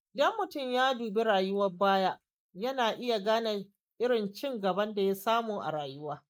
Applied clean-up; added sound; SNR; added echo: neural mask model Resemble Enhance denoiser.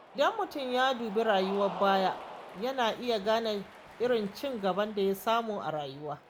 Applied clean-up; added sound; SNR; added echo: none; Cheering; 15 dB; none.